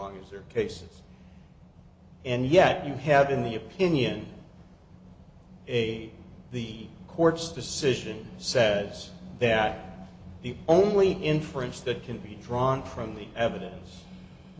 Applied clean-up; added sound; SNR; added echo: none; none; none; none.